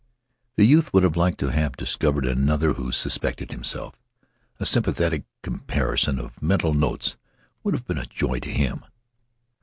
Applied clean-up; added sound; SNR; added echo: none; none; none; none.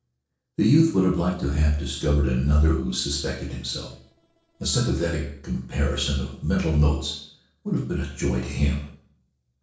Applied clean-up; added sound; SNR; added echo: neural separator model SepFormer DNS4.